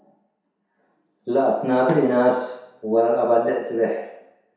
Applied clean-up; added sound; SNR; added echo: none; none; none; reverberation time 0.7 s.